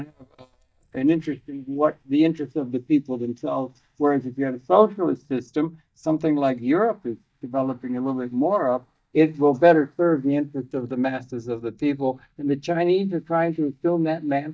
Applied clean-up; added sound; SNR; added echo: neural mask model DeepFilterNet 3.